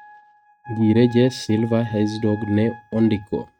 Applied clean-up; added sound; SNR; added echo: neural mask model RNNoise.